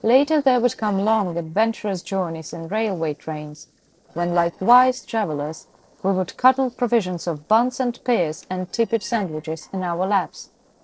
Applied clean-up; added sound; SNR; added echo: neural separator model SepFormer DNS4.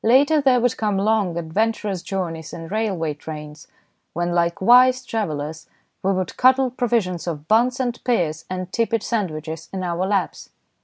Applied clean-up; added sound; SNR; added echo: none; none; none; none.